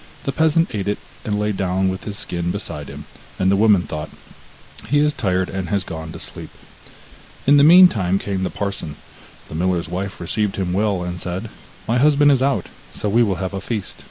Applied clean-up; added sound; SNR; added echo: none; none; none; none.